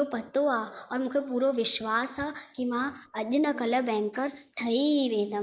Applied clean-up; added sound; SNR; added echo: neural mask model Resemble Enhance denoiser.